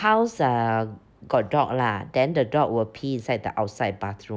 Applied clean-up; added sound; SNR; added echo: none; none; none; none.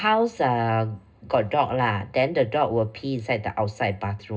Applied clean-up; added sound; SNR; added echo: none; none; none; reverberation time 0.2 s.